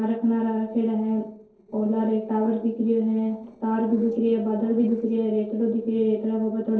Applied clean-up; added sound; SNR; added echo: neural separator model SepFormer DNS4.